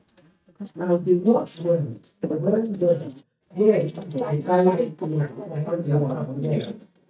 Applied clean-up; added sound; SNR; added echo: neural mask model DeepFilterNet 3.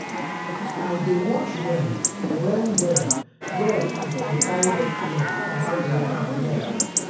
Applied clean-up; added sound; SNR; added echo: none; Chatter / Chirp, tweet / Livestock, farm animals, working animals; 0 dB; reverberation time 0.6 s.